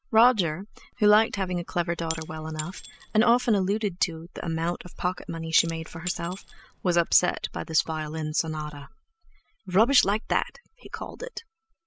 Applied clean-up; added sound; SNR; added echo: none; Shatter / Crushing; 17 dB; none.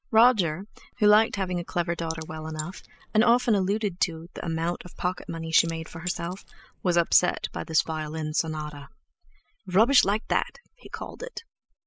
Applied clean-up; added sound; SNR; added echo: neural mask model Resemble Enhance denoiser.